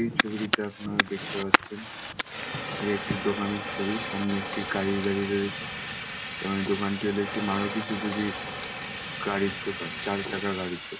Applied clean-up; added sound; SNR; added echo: none; Fire; 2 dB; reverberation time 0.2 s.